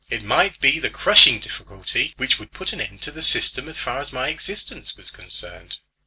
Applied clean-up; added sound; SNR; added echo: none; none; none; none.